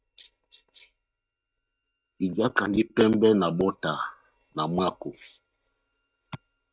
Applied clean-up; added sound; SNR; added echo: neural mask model DeepFilterNet 3.